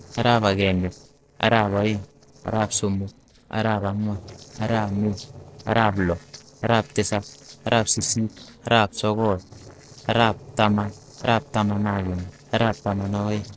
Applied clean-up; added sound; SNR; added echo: neural separator model SepFormer DNS4.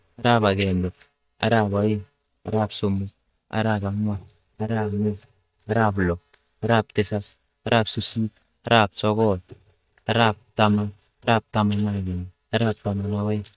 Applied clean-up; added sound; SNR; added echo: neural mask model DeepFilterNet 3.